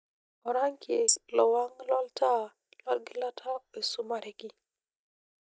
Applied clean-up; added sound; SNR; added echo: neural mask model DeepFilterNet 3.